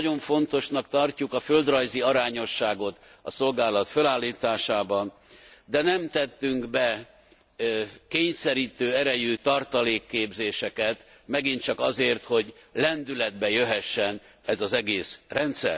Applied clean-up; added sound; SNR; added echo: none; none; none; none.